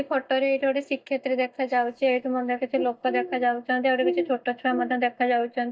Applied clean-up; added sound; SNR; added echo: neural mask model DeepFilterNet 3.